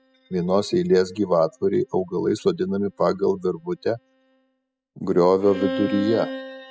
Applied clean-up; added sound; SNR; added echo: classical method spectral subtraction.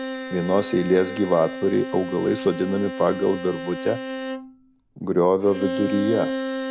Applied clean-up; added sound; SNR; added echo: none; Bowed string instrument; 8 dB; none.